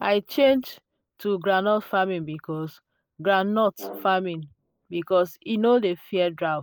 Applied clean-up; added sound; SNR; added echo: neural mask model Resemble Enhance denoiser.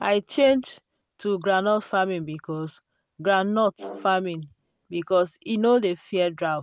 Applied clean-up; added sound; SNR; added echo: none; Brass instrument; 19 dB; none.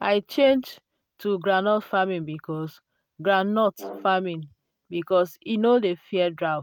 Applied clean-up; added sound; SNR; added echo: neural mask model RNNoise.